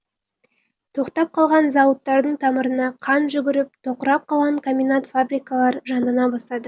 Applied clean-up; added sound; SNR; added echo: none; none; none; none.